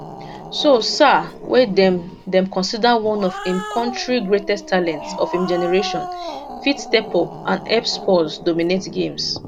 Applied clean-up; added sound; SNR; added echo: none; Growling; 13 dB; none.